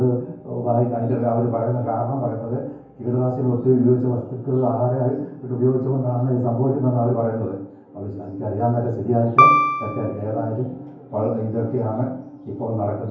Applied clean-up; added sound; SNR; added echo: none; Piano; -4 dB; reverberation time 0.9 s.